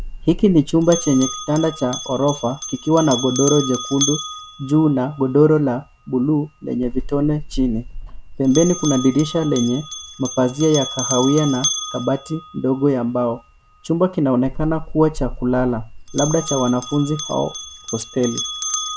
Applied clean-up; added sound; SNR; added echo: none; Bell; 10 dB; none.